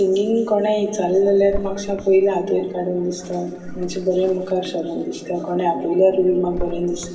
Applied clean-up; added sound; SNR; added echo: none; Drawer open or close; 15 dB; reverberation time 2.4 s.